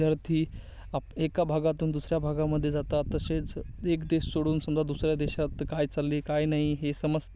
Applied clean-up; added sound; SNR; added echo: none; none; none; none.